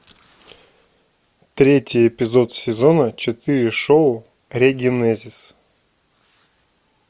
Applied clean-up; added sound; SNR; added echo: none; none; none; none.